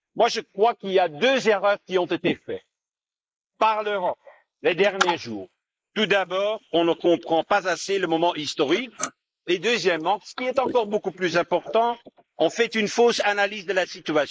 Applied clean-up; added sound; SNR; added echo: neural mask model Resemble Enhance denoiser.